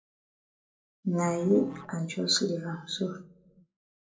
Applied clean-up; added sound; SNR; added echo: neural separator model SepFormer DNS4.